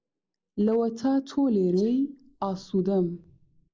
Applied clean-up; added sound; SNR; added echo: neural mask model Resemble Enhance denoiser.